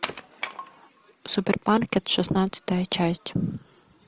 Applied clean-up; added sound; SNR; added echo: none; Wood; 11 dB; none.